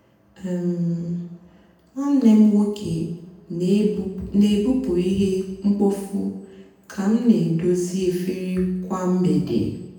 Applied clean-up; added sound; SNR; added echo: none; none; none; reverberation time 0.9 s.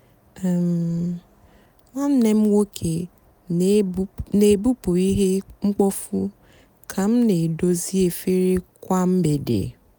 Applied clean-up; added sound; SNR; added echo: none; none; none; none.